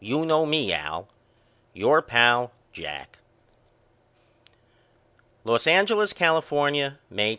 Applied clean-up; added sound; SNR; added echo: none; none; none; none.